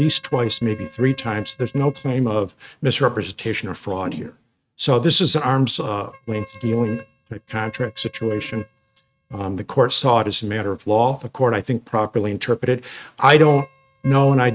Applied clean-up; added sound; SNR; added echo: neural mask model RNNoise.